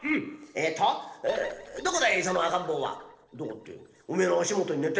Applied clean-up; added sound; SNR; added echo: neural separator model SepFormer DNS4.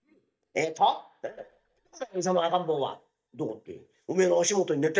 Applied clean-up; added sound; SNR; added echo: neural mask model DeepFilterNet 3.